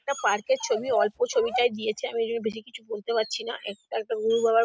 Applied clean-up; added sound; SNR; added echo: none; Dog; 12 dB; none.